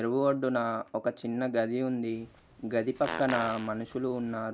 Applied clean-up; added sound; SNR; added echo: none; Fart; 11 dB; none.